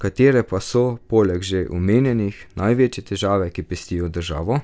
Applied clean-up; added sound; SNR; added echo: none; none; none; none.